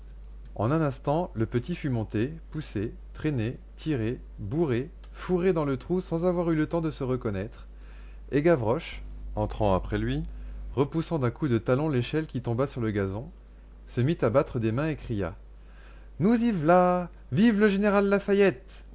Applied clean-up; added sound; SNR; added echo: none; none; none; none.